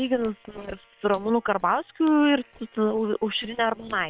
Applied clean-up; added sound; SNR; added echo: neural separator model SepFormer WHAM!.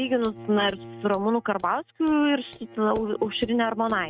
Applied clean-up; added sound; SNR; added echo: neural mask model RNNoise.